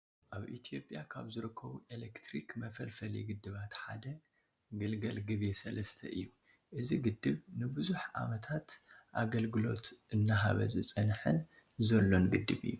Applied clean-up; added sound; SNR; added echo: none; none; none; none.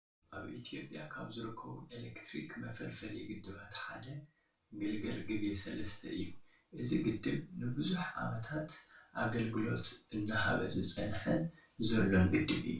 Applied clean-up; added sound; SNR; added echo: none; none; none; reverberation time 0.2 s.